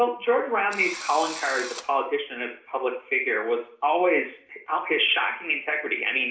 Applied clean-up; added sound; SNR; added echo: none; Engine / Drill; 12 dB; reverberation time 0.5 s.